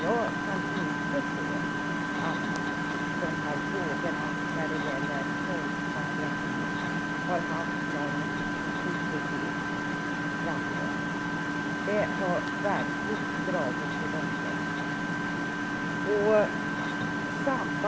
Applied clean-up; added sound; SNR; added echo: none; Engine; -4 dB; none.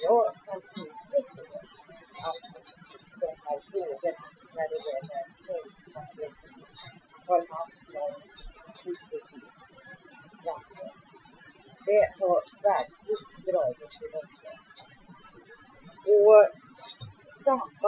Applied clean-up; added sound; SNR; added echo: classical method Wiener filter.